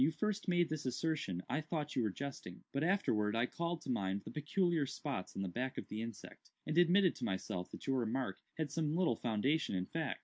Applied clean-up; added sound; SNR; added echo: none; none; none; none.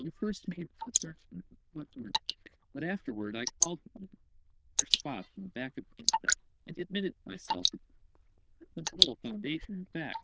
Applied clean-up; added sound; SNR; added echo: neural diffusion model UNIVERSE++.